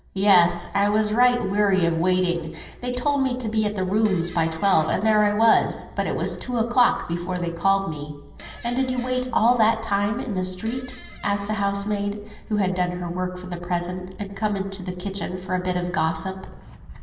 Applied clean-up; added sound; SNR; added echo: none; Fart; 19 dB; reverberation time 1.6 s.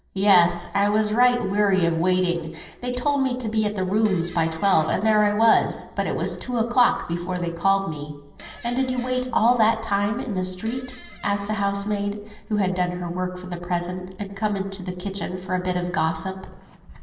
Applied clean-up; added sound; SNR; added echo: neural separator model SepFormer DNS4.